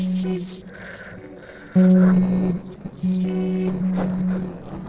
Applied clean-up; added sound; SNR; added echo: neural separator model SepFormer DNS4.